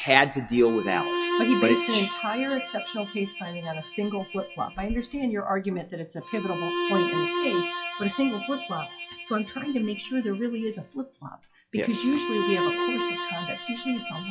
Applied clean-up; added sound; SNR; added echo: classical method log-MMSE.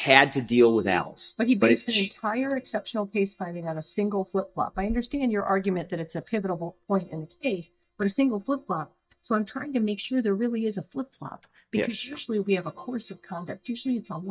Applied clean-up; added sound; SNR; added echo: neural mask model DeepFilterNet 3.